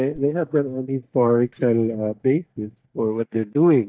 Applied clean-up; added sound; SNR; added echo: neural mask model DeepFilterNet 3.